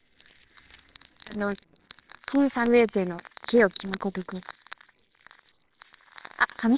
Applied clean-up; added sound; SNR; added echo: neural separator model SepFormer WHAMR!.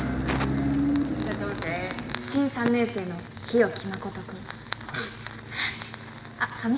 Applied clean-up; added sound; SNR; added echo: none; Fire; 13 dB; reverberation time 1.4 s.